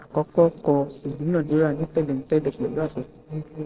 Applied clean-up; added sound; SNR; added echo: neural separator model SepFormer DNS4.